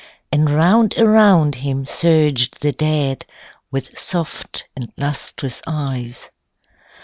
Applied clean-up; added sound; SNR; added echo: none; none; none; none.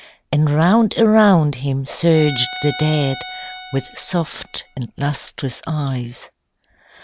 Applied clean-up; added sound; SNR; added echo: none; Bowed string instrument; 13 dB; none.